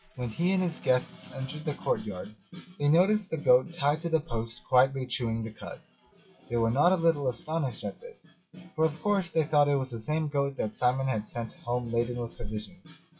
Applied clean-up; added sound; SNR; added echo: classical method WPE with log-MMSE.